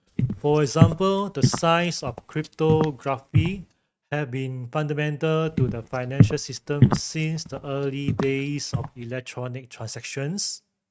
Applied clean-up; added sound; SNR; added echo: neural mask model RNNoise.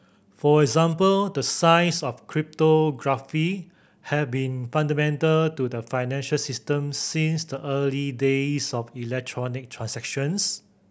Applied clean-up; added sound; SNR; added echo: none; none; none; none.